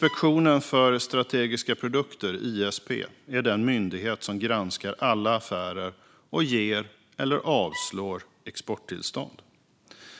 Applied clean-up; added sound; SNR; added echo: none; Bowed string instrument; 16 dB; none.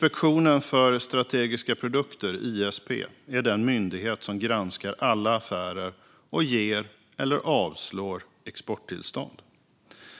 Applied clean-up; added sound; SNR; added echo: none; none; none; none.